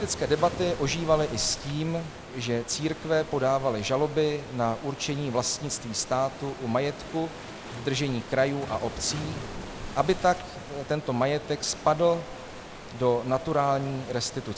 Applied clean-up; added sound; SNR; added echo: none; Waves, surf; 12 dB; none.